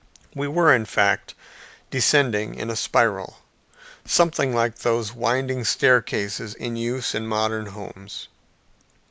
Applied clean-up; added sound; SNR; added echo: none; none; none; none.